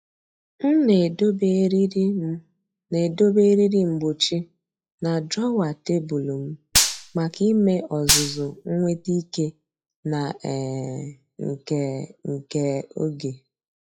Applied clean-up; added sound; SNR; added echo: classical method log-MMSE.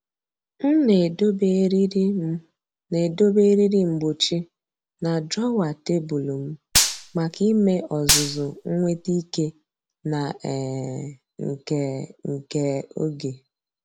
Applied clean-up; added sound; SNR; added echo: none; Gunshot, gunfire; 1 dB; none.